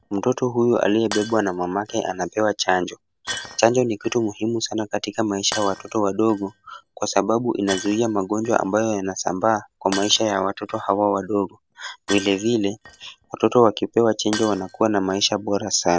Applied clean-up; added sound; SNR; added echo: none; Shatter; 17 dB; none.